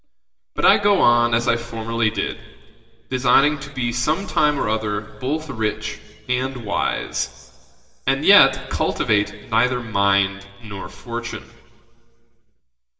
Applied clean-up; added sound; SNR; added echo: none; Percussion; 19 dB; reverberation time 1.9 s.